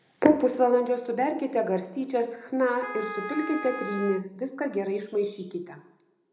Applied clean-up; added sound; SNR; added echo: none; Wind instrument, woodwind instrument; 11 dB; reverberation time 0.7 s.